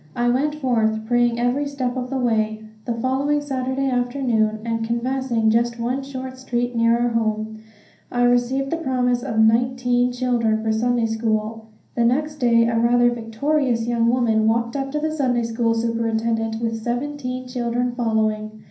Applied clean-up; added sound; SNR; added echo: none; none; none; reverberation time 0.6 s.